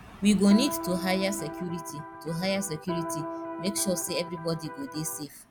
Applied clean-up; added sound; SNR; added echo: none; Electric guitar; 9 dB; none.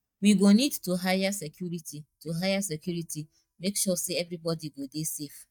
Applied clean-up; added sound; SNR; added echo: neural mask model DeepFilterNet 3.